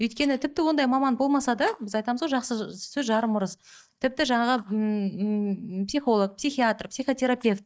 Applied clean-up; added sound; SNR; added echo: neural mask model DeepFilterNet 3.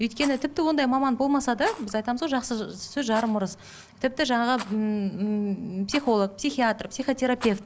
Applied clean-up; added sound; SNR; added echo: none; Rattle; 20 dB; none.